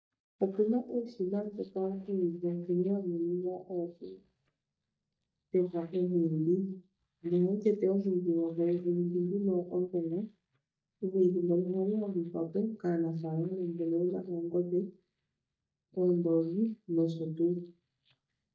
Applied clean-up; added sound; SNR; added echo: neural mask model DeepFilterNet 3.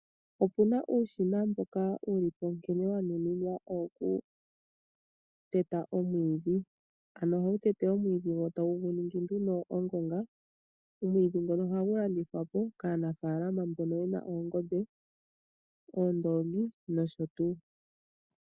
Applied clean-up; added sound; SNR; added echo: none; none; none; none.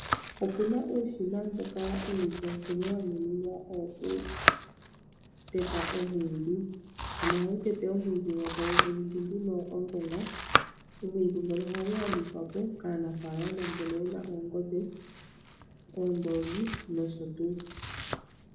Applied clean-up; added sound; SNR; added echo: none; Domestic sounds, home sounds; 3 dB; reverberation time 0.7 s.